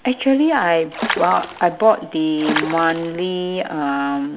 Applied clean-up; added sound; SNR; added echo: none; Water / Splash, splatter; 8 dB; none.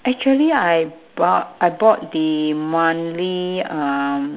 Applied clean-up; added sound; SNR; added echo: none; none; none; none.